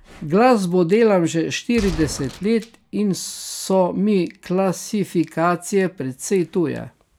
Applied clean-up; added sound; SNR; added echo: none; Gunshot, gunfire; 13 dB; none.